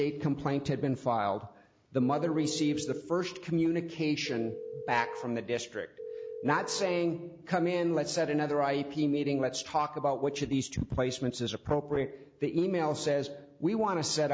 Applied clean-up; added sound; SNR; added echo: none; Telephone; 9 dB; none.